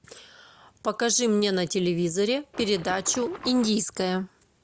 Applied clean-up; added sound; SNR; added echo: none; Water / Splash, splatter; 14 dB; none.